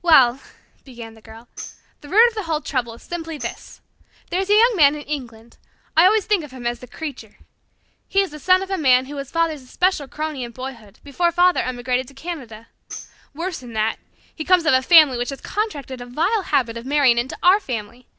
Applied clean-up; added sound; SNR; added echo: none; Tambourine; 18 dB; none.